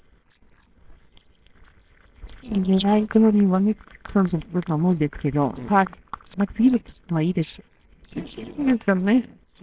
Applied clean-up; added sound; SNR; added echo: neural separator model SepFormer WHAMR!.